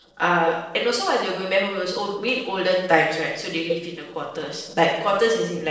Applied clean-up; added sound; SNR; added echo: neural separator model SepFormer DNS4.